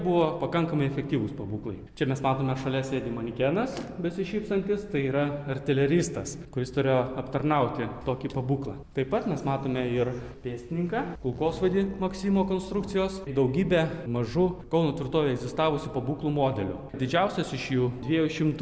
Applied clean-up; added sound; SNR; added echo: none; Motor vehicle (road); 18 dB; none.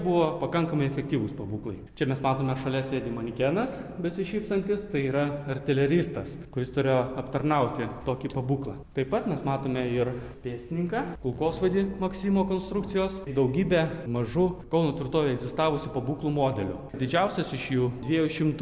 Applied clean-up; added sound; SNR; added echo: none; none; none; none.